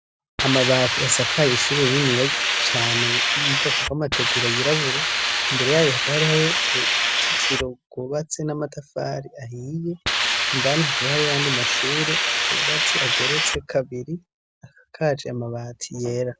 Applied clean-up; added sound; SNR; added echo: none; Hiss; -4 dB; none.